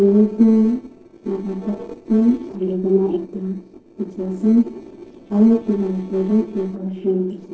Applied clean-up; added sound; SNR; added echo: neural separator model SepFormer DNS4.